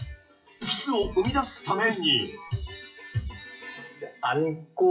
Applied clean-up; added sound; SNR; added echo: classical method WPE with log-MMSE.